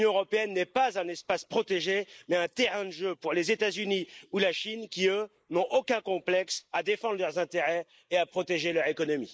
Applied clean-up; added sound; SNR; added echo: neural mask model Resemble Enhance denoiser.